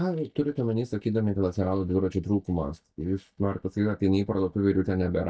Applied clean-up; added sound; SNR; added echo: neural mask model DeepFilterNet 3.